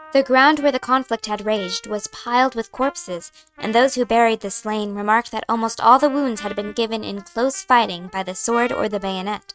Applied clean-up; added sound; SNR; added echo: neural mask model RNNoise.